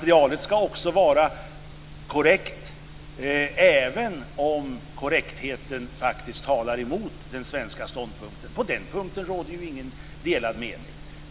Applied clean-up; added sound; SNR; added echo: none; none; none; none.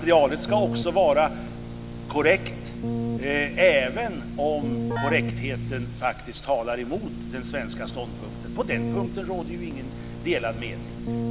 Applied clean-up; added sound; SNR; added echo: none; Keyboard (musical); 6 dB; none.